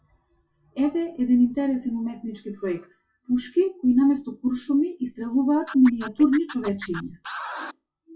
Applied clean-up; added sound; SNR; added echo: classical method WPE with log-MMSE.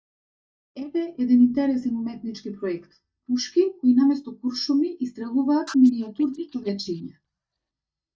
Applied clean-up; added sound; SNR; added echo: neural mask model DeepFilterNet 3.